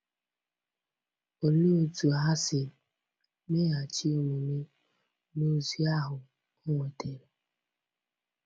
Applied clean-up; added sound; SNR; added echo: none; none; none; none.